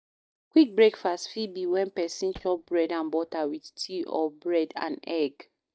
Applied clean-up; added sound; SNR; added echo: neural mask model DeepFilterNet 3.